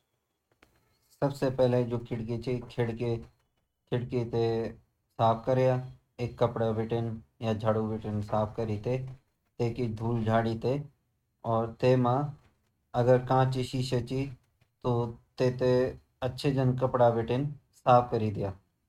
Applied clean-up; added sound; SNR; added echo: neural mask model RNNoise.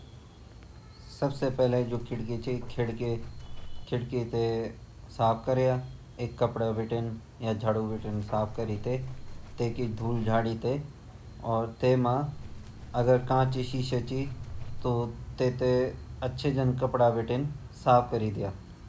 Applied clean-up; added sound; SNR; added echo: none; Livestock, farm animals, working animals; 11 dB; none.